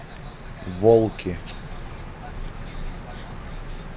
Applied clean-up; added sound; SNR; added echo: none; Bird vocalization, bird call, bird song; 8 dB; none.